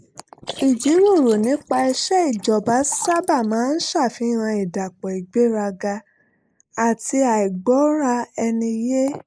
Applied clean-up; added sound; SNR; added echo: neural mask model Resemble Enhance denoiser.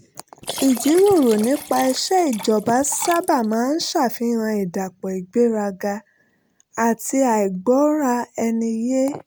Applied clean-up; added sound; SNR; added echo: none; Liquid; 14 dB; none.